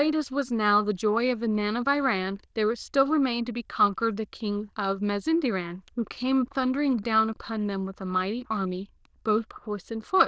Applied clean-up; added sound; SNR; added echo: neural diffusion model UNIVERSE++.